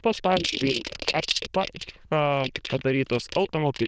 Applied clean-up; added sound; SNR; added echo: neural diffusion model UNIVERSE++.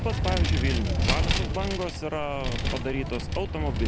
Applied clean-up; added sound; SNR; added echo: none; Vehicle; -5 dB; none.